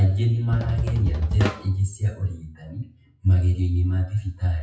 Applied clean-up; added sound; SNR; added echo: classical method WPE with log-MMSE.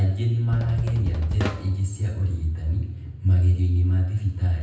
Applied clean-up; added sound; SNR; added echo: none; Drum kit; 10 dB; reverberation time 0.9 s.